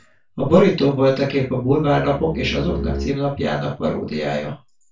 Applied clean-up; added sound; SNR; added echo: none; Bowed string instrument; 9 dB; reverberation time 0.2 s.